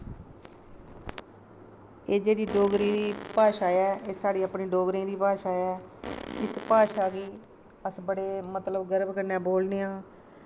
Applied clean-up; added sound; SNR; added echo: none; Fart; 11 dB; none.